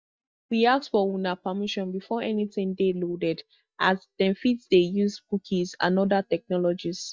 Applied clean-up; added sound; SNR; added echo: neural mask model DeepFilterNet 3.